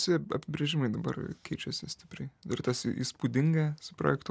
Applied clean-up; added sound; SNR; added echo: none; none; none; none.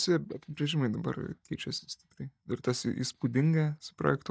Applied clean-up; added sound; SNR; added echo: neural mask model DeepFilterNet 3.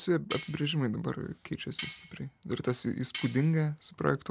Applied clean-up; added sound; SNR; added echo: none; Cutlery, silverware; 7 dB; none.